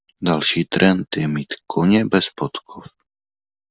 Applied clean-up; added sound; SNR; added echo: none; none; none; none.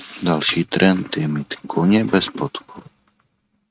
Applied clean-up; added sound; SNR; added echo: neural mask model RNNoise.